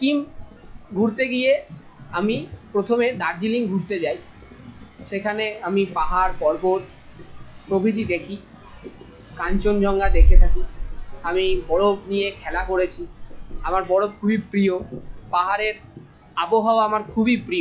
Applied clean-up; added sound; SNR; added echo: classical method log-MMSE.